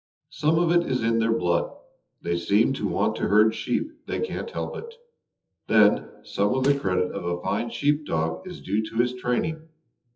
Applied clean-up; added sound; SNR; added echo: classical method WPE with log-MMSE.